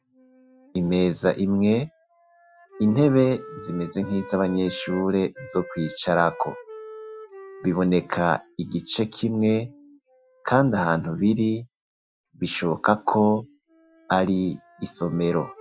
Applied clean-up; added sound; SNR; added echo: classical method Wiener filter.